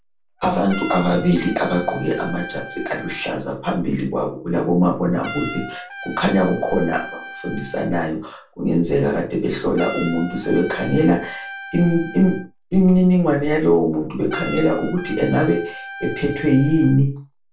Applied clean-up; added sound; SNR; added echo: none; Trumpet; 16 dB; reverberation time 0.3 s.